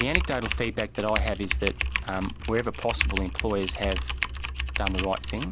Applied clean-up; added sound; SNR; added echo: none; Typing; 0 dB; none.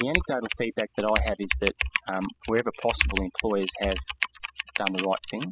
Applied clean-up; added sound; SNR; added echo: classical method spectral subtraction.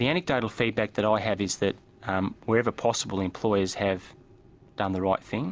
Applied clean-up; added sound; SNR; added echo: none; none; none; none.